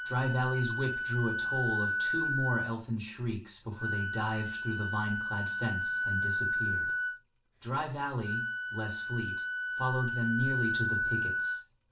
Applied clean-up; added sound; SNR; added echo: none; Wind instrument, woodwind instrument; 0 dB; reverberation time 0.3 s.